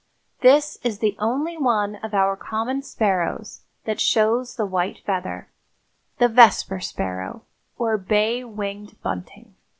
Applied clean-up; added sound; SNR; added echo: none; none; none; none.